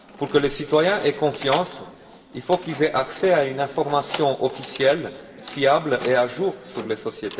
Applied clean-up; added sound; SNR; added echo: none; Keys jangling; 17 dB; reverberation time 1.6 s.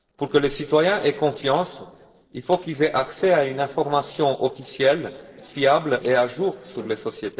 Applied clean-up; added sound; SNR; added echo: neural separator model SepFormer DNS4.